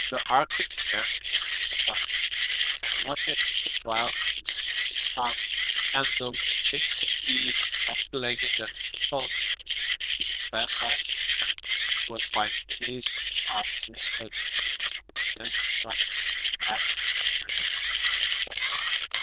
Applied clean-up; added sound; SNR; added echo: neural diffusion model UNIVERSE++.